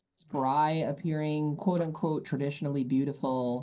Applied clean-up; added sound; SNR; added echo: neural separator model SepFormer DNS4.